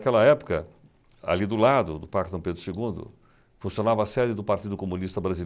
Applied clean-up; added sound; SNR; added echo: none; none; none; none.